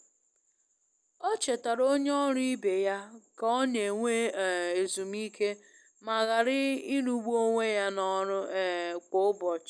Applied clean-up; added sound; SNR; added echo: none; none; none; none.